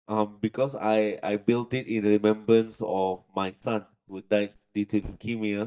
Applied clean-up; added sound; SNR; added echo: neural mask model DeepFilterNet 3.